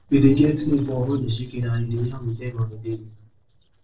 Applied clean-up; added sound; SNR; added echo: neural separator model SepFormer DNS4.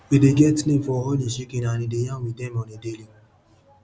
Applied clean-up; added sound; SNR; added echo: none; none; none; none.